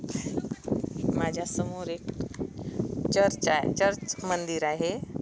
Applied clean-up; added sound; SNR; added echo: none; none; none; none.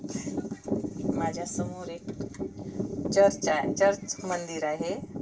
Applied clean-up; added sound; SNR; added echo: none; none; none; reverberation time 0.2 s.